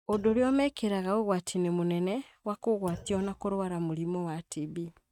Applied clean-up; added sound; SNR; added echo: neural mask model RNNoise.